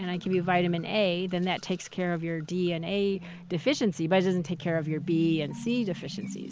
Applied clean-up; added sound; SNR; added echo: none; none; none; none.